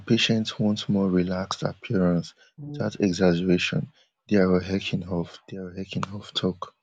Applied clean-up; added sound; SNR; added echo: none; Brass instrument; 16 dB; none.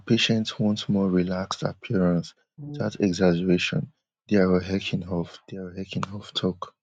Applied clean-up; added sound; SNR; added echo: neural mask model RNNoise.